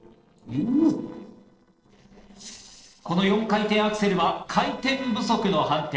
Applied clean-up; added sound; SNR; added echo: neural separator model SepFormer DNS4.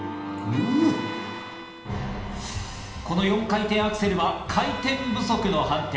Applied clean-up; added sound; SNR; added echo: none; Bowed string instrument; 15 dB; reverberation time 1.1 s.